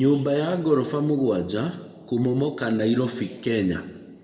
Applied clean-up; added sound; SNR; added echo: none; none; none; reverberation time 1.2 s.